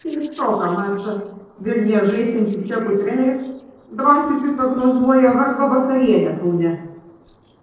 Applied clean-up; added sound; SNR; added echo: neural separator model SepFormer DNS4.